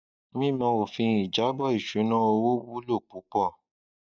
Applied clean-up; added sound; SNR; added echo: neural mask model DeepFilterNet 3.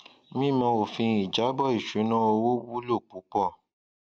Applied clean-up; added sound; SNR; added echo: none; none; none; none.